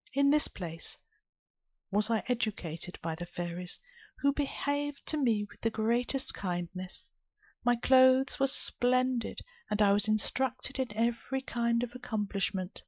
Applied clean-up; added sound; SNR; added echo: neural mask model Resemble Enhance denoiser.